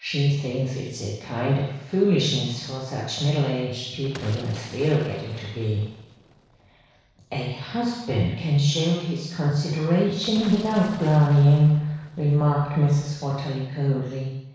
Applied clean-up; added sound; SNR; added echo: neural separator model SepFormer DNS4.